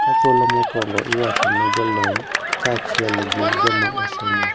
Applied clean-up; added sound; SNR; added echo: none; Cheering; -5 dB; none.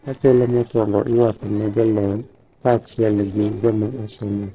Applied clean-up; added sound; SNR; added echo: neural separator model SepFormer DNS4.